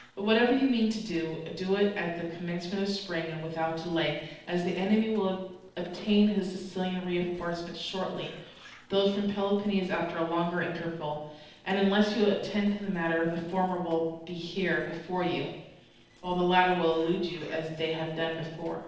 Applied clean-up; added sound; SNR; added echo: neural separator model SepFormer DNS4.